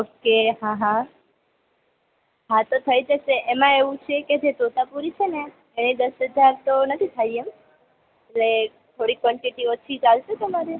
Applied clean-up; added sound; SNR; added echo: none; none; none; none.